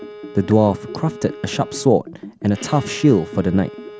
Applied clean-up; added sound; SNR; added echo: none; Liquid + Bowed string instrument; 15 dB; none.